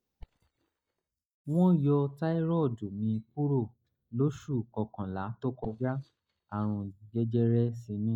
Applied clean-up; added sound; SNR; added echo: neural mask model DeepFilterNet 3.